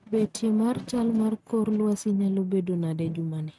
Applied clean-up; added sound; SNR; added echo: neural mask model RNNoise.